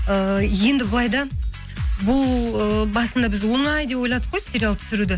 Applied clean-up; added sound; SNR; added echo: none; none; none; none.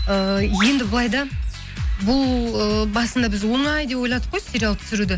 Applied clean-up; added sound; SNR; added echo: none; Bird; 16 dB; none.